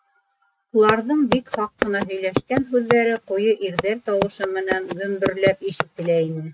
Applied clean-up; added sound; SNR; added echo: neural mask model RNNoise.